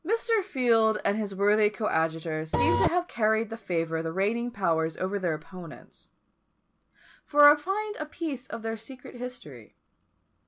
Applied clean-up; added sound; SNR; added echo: none; Printer; -4 dB; none.